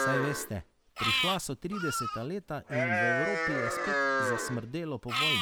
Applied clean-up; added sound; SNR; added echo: none; Livestock, farm animals, working animals; -4 dB; none.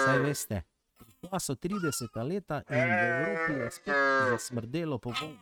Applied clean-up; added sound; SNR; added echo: neural mask model RNNoise.